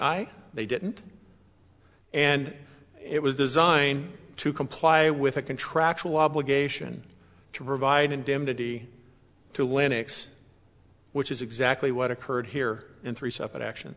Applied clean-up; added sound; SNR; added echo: none; none; none; none.